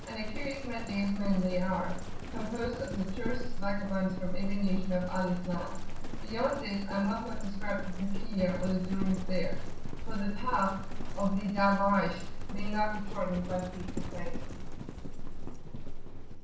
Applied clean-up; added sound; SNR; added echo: none; Livestock, farm animals, working animals; -1 dB; reverberation time 0.7 s.